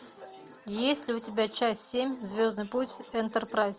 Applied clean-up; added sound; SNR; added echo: none; none; none; none.